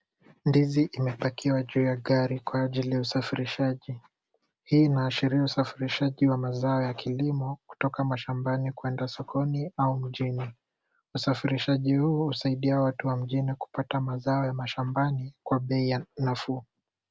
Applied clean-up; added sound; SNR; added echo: none; none; none; none.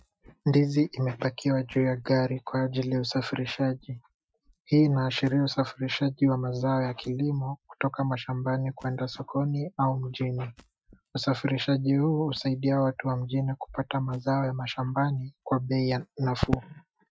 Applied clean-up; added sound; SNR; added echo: classical method Wiener filter.